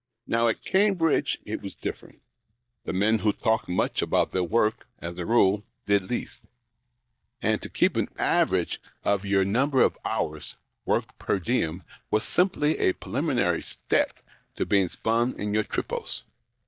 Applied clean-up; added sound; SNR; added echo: neural mask model DeepFilterNet 3.